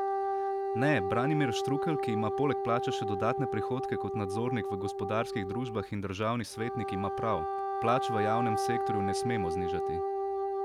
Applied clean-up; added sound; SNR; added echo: none; Wind instrument, woodwind instrument; -1 dB; none.